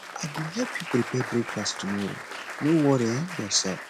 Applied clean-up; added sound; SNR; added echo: none; Applause; 9 dB; none.